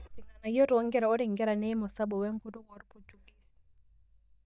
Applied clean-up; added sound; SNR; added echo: neural mask model DeepFilterNet 3.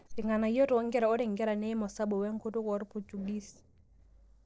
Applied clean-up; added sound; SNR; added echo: neural separator model SepFormer DNS4.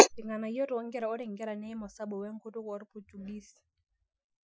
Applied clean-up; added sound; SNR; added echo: classical method Wiener filter.